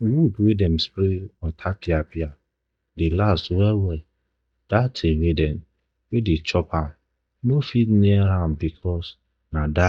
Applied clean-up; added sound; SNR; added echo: neural mask model DeepFilterNet 3.